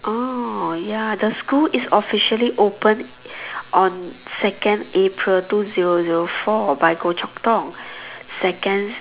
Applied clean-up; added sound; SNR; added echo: none; none; none; none.